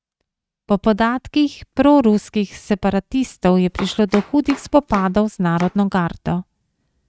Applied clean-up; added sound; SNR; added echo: neural mask model RNNoise.